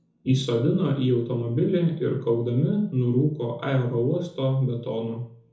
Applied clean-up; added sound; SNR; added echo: none; none; none; reverberation time 0.6 s.